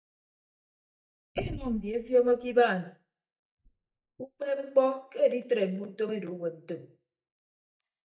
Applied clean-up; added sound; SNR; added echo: neural mask model DeepFilterNet 3.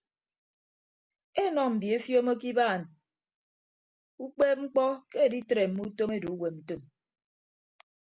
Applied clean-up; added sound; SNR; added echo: none; none; none; none.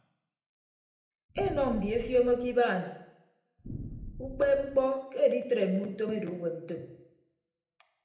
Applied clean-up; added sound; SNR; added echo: none; Boom; 12 dB; reverberation time 0.8 s.